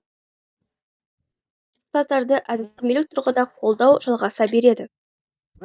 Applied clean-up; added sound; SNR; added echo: neural mask model DeepFilterNet 3.